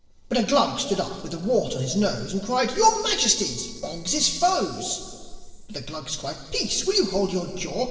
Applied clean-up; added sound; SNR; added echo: neural separator model SepFormer DNS4.